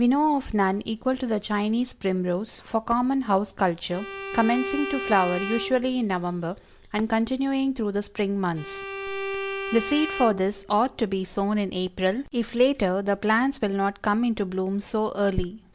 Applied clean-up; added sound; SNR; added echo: none; Bowed string instrument; 9 dB; none.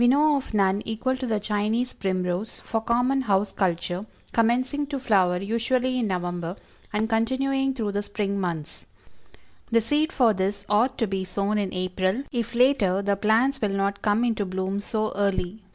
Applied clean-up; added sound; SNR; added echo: none; none; none; none.